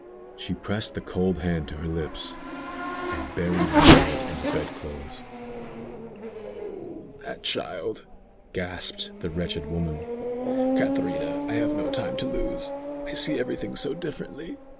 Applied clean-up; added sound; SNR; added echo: none; Race car, auto racing / Accelerating, revving, vroom; -4 dB; none.